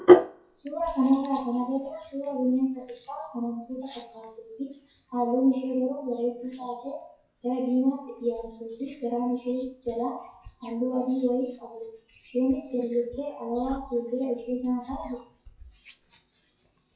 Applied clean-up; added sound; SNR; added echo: classical method WPE with log-MMSE.